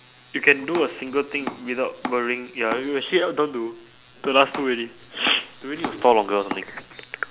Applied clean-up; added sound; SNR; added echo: none; Domestic sounds, home sounds; 13 dB; none.